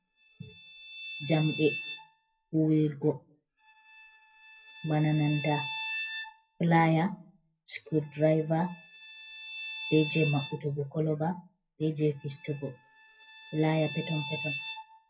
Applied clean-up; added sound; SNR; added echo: classical method WPE with log-MMSE.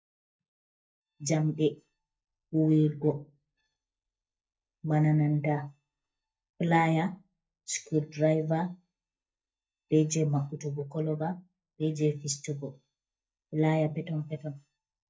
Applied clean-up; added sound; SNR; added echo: neural mask model DeepFilterNet 3.